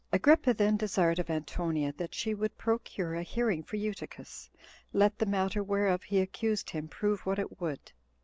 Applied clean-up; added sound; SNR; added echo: none; none; none; none.